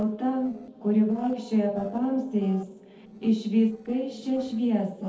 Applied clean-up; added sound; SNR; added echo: neural separator model SepFormer DNS4.